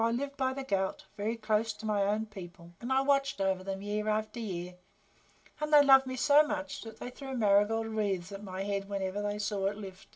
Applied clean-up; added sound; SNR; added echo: none; none; none; reverberation time 0.2 s.